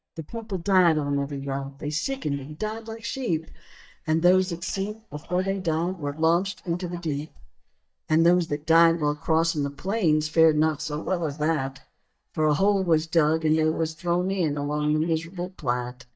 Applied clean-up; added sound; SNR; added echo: neural mask model DeepFilterNet 3.